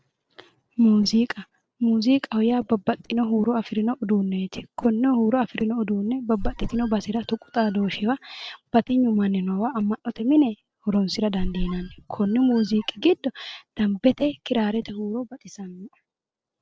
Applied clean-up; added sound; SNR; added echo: neural separator model SepFormer DNS4.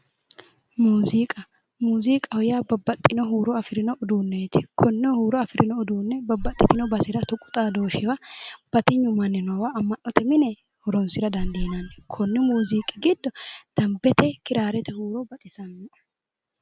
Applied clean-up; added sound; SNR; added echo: none; Squeak; 10 dB; none.